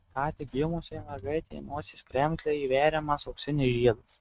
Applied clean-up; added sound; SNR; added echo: neural mask model RNNoise.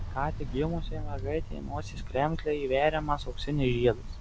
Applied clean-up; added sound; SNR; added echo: none; Ocean; 5 dB; none.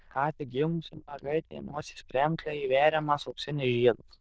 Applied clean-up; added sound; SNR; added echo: neural diffusion model UNIVERSE++.